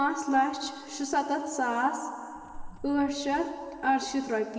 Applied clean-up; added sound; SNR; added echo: none; Car; 16 dB; reverberation time 2.9 s.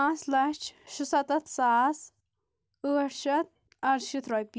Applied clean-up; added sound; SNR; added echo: none; none; none; none.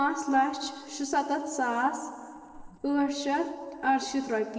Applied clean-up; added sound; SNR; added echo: neural separator model SepFormer DNS4.